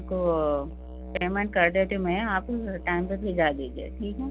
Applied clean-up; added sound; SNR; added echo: none; Musical instrument; 11 dB; none.